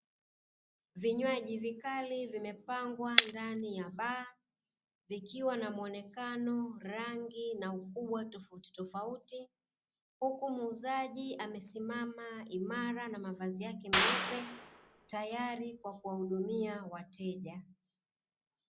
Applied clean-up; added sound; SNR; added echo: none; Shatter + Clapping; -2 dB; none.